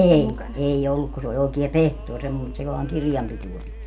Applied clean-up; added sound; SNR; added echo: none; none; none; none.